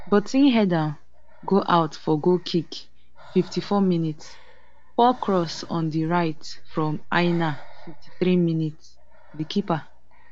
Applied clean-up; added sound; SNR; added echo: none; Breathing; 12 dB; none.